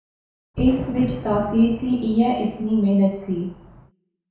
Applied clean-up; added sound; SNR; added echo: none; Fireworks; 12 dB; reverberation time 0.7 s.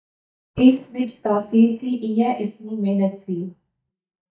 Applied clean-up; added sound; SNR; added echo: neural mask model DeepFilterNet 3.